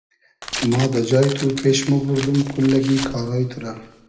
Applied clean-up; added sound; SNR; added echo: none; Tearing; 13 dB; reverberation time 0.8 s.